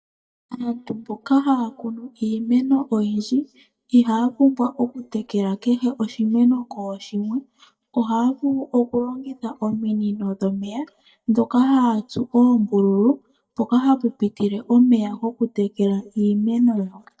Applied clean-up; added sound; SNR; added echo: neural mask model DeepFilterNet 3.